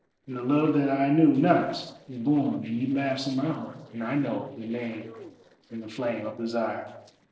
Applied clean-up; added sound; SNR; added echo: neural separator model SepFormer DNS4.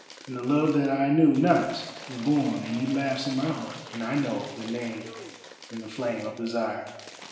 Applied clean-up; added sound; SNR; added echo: none; Applause / Crowd / Cheering; 17 dB; reverberation time 0.9 s.